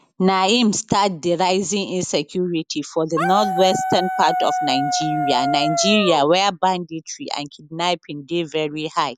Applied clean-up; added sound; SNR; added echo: none; Dog; 2 dB; none.